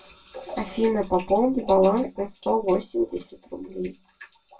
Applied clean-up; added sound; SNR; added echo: none; none; none; reverberation time 0.1 s.